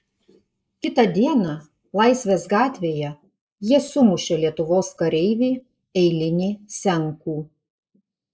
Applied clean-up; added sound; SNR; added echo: neural mask model Resemble Enhance denoiser.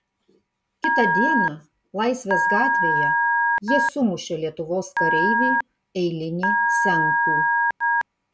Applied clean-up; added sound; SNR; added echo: none; Telephone; -5 dB; none.